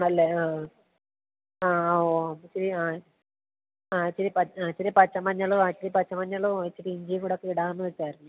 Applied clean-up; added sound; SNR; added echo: none; none; none; none.